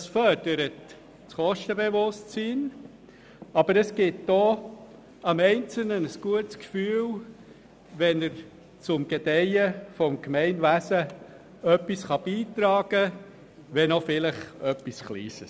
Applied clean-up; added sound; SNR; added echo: none; none; none; none.